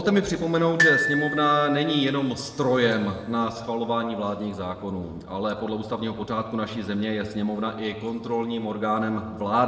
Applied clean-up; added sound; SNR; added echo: none; Glockenspiel; 3 dB; reverberation time 1.6 s.